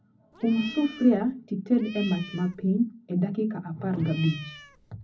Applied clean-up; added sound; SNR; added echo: none; Cat; 16 dB; reverberation time 0.4 s.